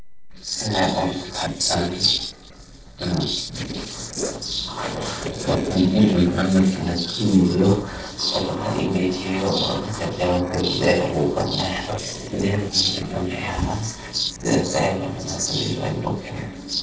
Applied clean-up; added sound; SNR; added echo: neural separator model SepFormer DNS4.